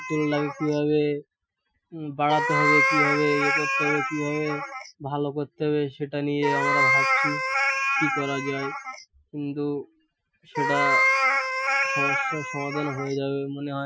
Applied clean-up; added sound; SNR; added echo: classical method Wiener filter.